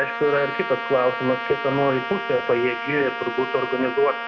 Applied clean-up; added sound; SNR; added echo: none; Trumpet; 6 dB; reverberation time 0.4 s.